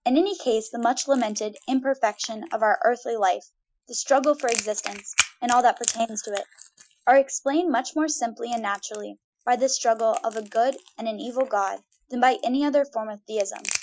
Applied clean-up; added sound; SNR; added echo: classical method Wiener filter.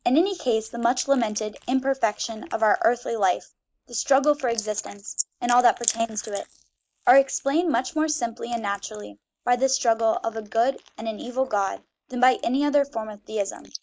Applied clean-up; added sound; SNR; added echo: neural mask model Resemble Enhance denoiser.